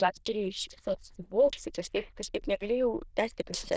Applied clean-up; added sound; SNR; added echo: neural diffusion model UNIVERSE++.